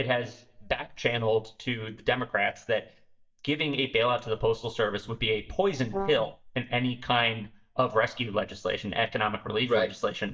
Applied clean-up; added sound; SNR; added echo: neural mask model DeepFilterNet 3.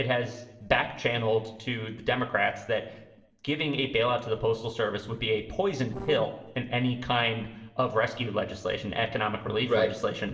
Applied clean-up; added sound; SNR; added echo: neural separator model SepFormer DNS4.